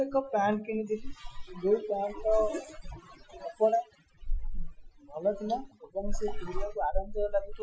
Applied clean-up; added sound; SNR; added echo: classical method Wiener filter.